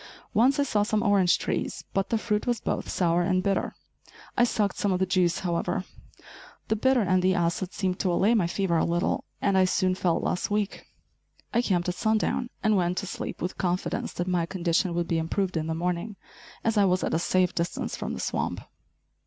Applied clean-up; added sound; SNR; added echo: none; none; none; none.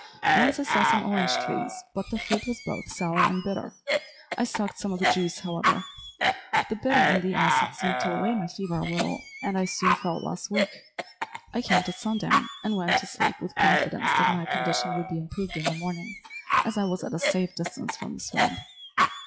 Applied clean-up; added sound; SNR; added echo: classical method log-MMSE.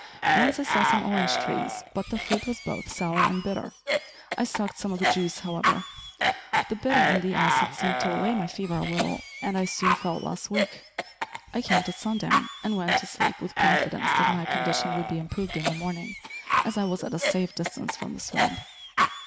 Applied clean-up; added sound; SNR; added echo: none; Cough; -2 dB; none.